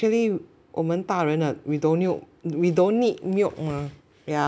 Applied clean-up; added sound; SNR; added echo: none; none; none; none.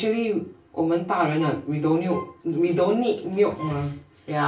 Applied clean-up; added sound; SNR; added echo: none; Wind instrument, woodwind instrument; 17 dB; reverberation time 0.3 s.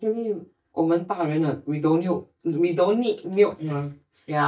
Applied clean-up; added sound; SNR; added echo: neural mask model DeepFilterNet 3.